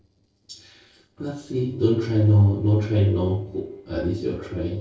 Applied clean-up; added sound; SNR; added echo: neural separator model SepFormer DNS4.